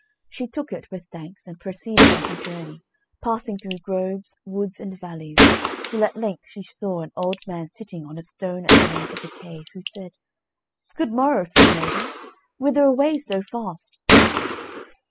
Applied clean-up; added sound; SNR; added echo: classical method spectral subtraction.